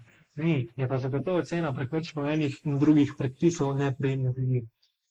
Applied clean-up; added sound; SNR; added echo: neural mask model Resemble Enhance denoiser.